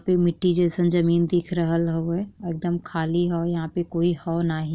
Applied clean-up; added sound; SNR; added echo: none; none; none; none.